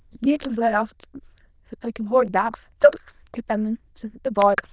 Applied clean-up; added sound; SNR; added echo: neural diffusion model UNIVERSE++.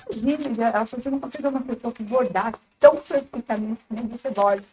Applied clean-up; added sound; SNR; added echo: neural mask model RNNoise.